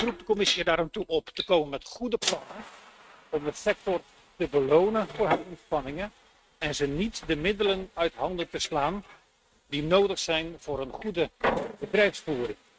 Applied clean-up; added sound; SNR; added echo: neural mask model RNNoise.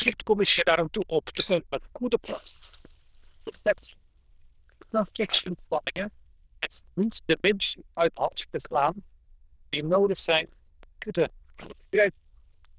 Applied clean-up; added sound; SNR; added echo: neural diffusion model UNIVERSE++.